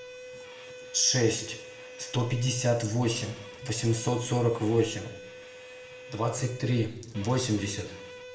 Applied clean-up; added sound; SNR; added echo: none; Bowed string instrument; 15 dB; reverberation time 0.7 s.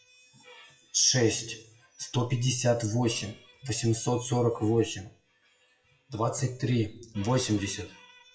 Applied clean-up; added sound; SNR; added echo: classical method WPE with log-MMSE.